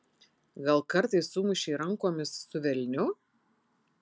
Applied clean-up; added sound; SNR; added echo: none; none; none; none.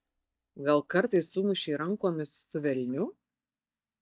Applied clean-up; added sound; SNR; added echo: neural mask model DeepFilterNet 3.